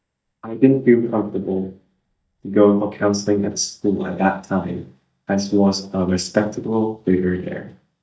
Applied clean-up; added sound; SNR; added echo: neural mask model DeepFilterNet 3.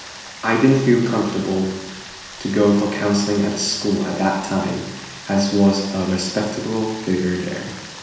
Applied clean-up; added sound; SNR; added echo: none; Rain; 17 dB; reverberation time 1.1 s.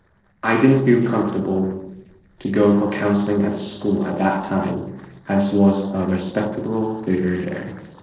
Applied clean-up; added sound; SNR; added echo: neural separator model SepFormer DNS4.